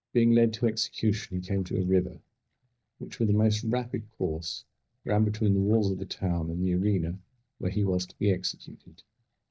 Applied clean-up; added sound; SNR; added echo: neural mask model DeepFilterNet 3.